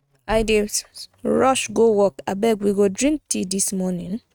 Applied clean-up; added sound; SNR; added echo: neural mask model RNNoise.